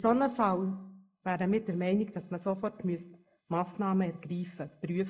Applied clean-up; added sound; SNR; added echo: neural mask model Resemble Enhance denoiser.